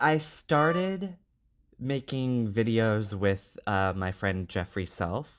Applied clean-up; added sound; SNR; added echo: none; Wind instrument, woodwind instrument; 10 dB; none.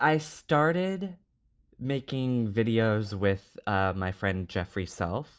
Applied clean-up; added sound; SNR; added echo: neural mask model Resemble Enhance denoiser.